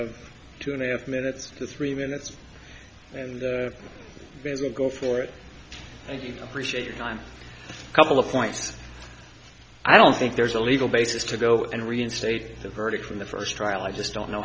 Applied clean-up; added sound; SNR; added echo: none; none; none; none.